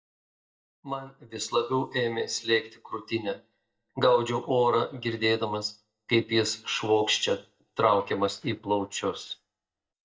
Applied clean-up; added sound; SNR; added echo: neural mask model DeepFilterNet 3.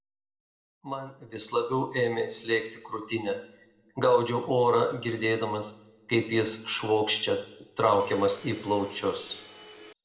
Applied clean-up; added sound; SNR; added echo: none; Domestic sounds, home sounds; 18 dB; reverberation time 0.7 s.